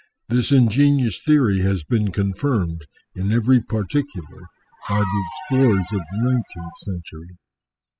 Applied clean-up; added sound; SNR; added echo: classical method spectral subtraction.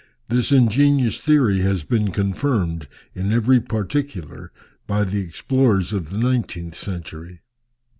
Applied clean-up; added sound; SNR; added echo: none; none; none; none.